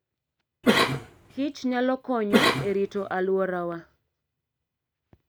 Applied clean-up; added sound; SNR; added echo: none; Cough; -3 dB; none.